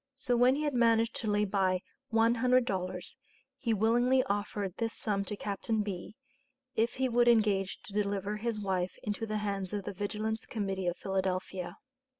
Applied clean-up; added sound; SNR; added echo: none; none; none; none.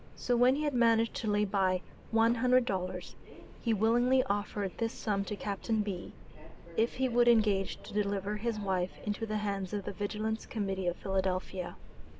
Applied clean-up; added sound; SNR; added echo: none; Subway, metro, underground; 12 dB; none.